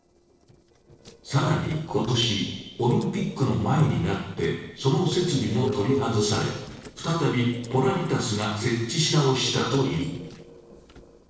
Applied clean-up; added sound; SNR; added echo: neural separator model SepFormer DNS4.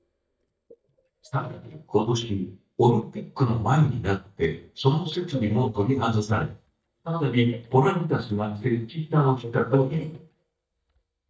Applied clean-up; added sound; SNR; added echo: neural mask model DeepFilterNet 3.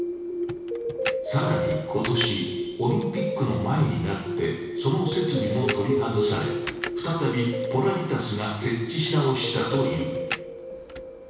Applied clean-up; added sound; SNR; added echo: none; Computer keyboard; 14 dB; reverberation time 1.1 s.